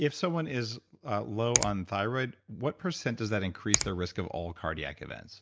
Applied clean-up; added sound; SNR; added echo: none; Finger snapping; 2 dB; none.